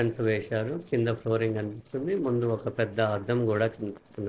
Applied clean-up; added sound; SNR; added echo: neural separator model SepFormer DNS4.